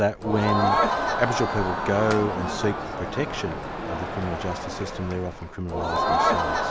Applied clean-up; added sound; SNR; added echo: none; Crowd; -1 dB; none.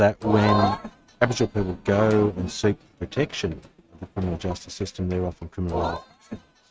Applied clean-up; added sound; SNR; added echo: neural mask model RNNoise.